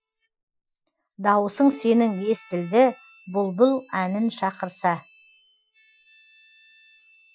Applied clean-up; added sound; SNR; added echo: classical method Wiener filter.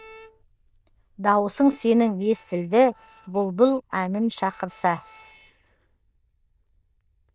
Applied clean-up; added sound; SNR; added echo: neural diffusion model UNIVERSE++.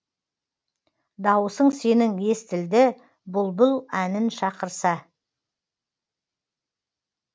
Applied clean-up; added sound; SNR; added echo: none; none; none; none.